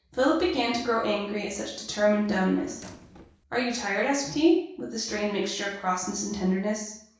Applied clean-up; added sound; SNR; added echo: none; Drawer open or close; 19 dB; reverberation time 0.6 s.